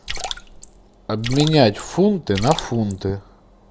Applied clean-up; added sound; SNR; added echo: none; Splash, splatter; 11 dB; none.